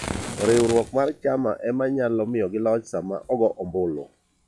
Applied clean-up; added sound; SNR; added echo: classical method log-MMSE.